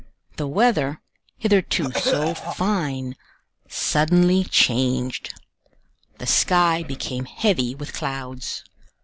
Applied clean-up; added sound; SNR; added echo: none; Cough; 4 dB; none.